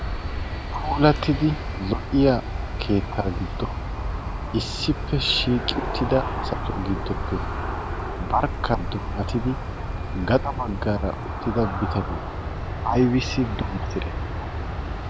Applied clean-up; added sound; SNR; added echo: none; Aircraft; 3 dB; none.